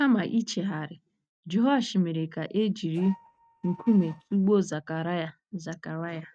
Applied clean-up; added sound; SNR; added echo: neural mask model RNNoise.